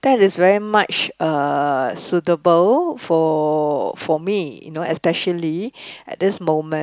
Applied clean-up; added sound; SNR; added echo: none; none; none; none.